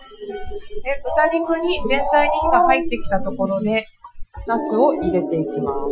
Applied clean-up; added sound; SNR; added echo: classical method Wiener filter.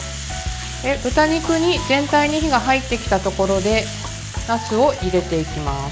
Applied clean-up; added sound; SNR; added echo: none; none; none; none.